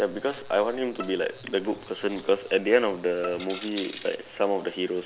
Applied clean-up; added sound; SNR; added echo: none; Bowed string instrument + Coin (dropping); 18 dB; none.